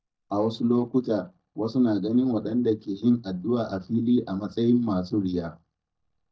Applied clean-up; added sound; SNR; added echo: neural mask model DeepFilterNet 3.